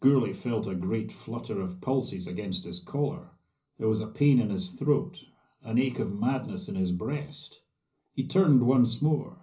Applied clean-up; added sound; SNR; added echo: none; none; none; reverberation time 0.5 s.